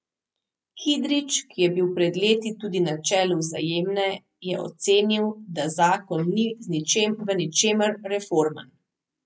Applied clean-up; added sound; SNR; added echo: none; none; none; none.